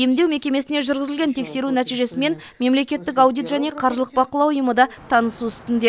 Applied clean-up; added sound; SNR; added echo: none; none; none; none.